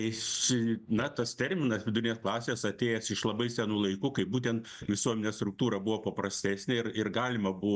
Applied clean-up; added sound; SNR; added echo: neural mask model DeepFilterNet 3.